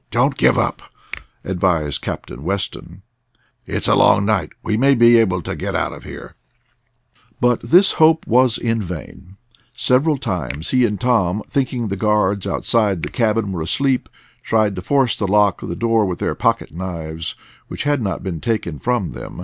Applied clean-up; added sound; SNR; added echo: none; Finger snapping; 20 dB; none.